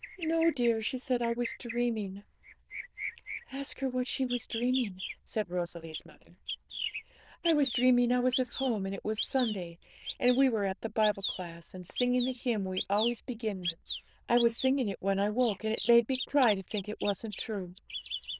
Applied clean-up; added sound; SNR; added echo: neural diffusion model UNIVERSE++.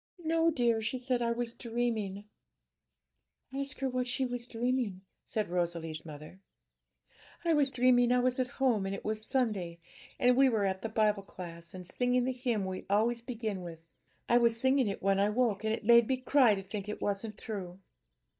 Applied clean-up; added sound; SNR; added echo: neural mask model DeepFilterNet 3.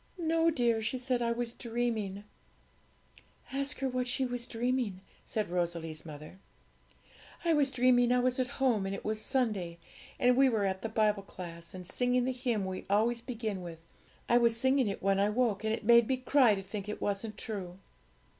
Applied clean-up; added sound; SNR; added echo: none; none; none; none.